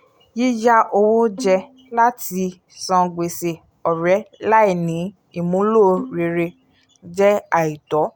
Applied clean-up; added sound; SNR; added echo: none; Bowed string instrument; 19 dB; none.